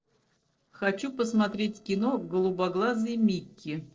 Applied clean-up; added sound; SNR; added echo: neural separator model SepFormer DNS4.